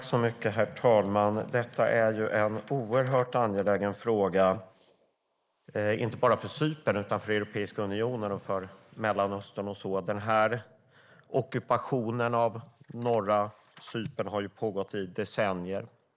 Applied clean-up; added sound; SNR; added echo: neural mask model Resemble Enhance denoiser.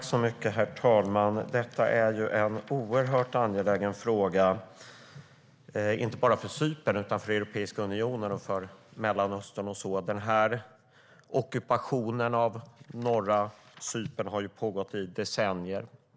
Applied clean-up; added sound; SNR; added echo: none; none; none; none.